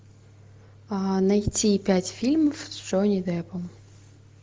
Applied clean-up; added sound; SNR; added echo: none; none; none; none.